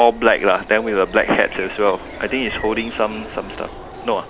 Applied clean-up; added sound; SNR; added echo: none; Fixed-wing aircraft, airplane + Bird; 15 dB; none.